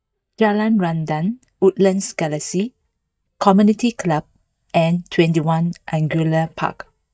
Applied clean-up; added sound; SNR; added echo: neural mask model DeepFilterNet 3.